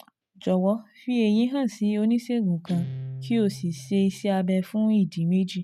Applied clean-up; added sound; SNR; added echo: neural mask model RNNoise.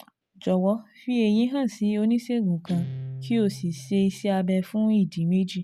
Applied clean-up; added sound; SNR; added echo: none; Guitar; 17 dB; none.